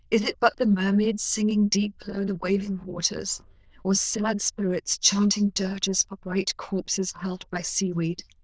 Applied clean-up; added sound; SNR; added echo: neural diffusion model UNIVERSE++.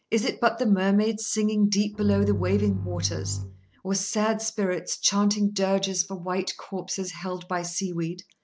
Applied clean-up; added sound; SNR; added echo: none; Bowed string instrument; 5 dB; none.